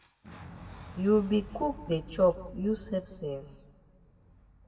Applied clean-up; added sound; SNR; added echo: none; Boom; 16 dB; reverberation time 1.1 s.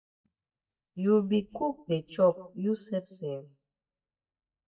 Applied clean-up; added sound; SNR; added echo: neural mask model DeepFilterNet 3.